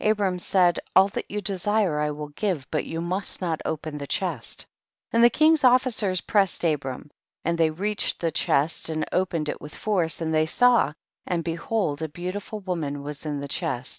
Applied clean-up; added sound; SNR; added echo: none; none; none; none.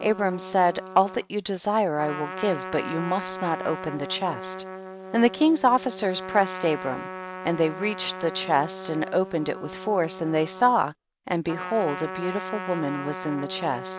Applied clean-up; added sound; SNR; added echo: none; Trumpet; 11 dB; none.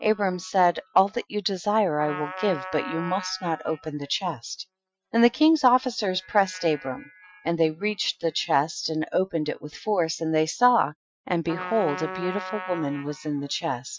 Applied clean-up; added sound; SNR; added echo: classical method Wiener filter.